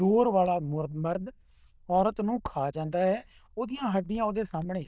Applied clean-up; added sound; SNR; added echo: neural diffusion model UNIVERSE++.